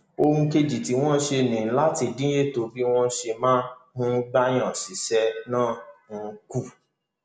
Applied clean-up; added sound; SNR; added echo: none; none; none; none.